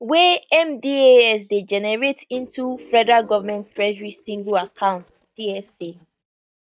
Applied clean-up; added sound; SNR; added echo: neural mask model DeepFilterNet 3.